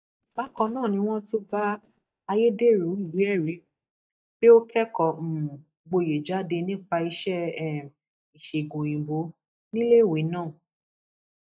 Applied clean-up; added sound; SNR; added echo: neural mask model DeepFilterNet 3.